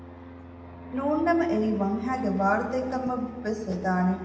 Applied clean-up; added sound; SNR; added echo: none; Fixed-wing aircraft, airplane; 15 dB; reverberation time 1.1 s.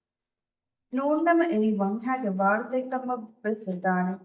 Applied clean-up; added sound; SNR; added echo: neural mask model DeepFilterNet 3.